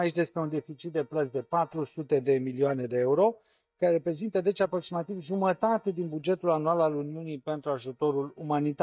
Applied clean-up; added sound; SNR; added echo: neural mask model DeepFilterNet 3.